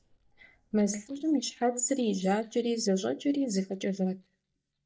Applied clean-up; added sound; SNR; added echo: neural mask model DeepFilterNet 3.